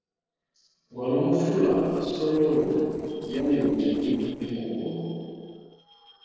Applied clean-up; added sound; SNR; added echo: neural separator model SepFormer DNS4.